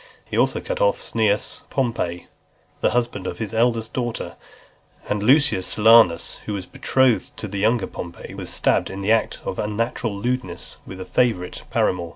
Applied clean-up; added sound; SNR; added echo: none; none; none; none.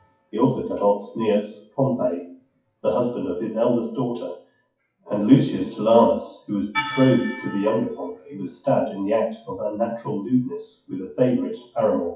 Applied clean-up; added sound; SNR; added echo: classical method WPE with log-MMSE.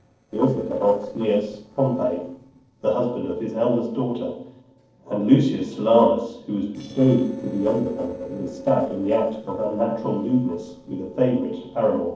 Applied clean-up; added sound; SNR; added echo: neural separator model SepFormer DNS4.